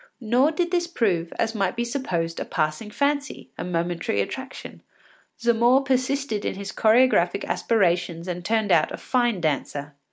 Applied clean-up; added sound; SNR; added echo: none; none; none; none.